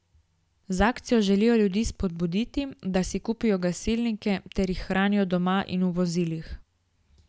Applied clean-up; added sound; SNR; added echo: none; none; none; none.